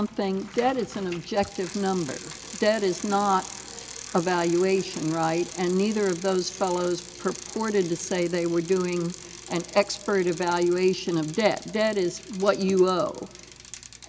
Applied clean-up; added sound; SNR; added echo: none; Bicycle; 16 dB; none.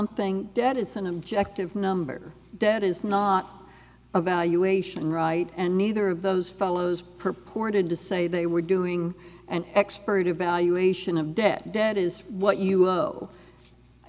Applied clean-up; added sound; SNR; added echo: none; none; none; none.